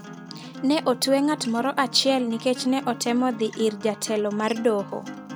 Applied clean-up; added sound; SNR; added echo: none; Acoustic guitar; 15 dB; none.